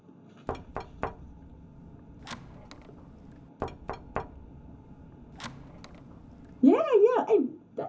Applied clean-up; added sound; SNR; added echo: none; Knock; 12 dB; reverberation time 0.3 s.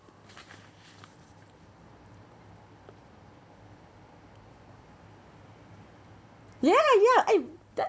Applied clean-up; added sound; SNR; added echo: none; none; none; none.